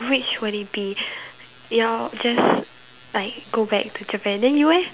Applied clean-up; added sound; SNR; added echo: none; none; none; none.